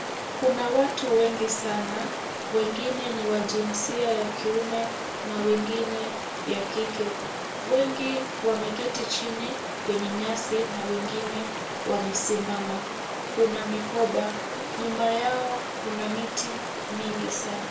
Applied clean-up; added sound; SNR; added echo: none; Stream; 4 dB; reverberation time 0.3 s.